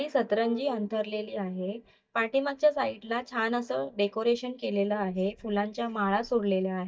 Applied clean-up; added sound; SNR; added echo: neural mask model DeepFilterNet 3.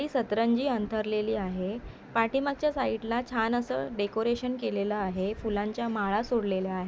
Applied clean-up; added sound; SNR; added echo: none; none; none; none.